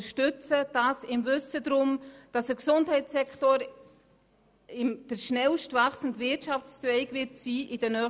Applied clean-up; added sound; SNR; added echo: none; none; none; none.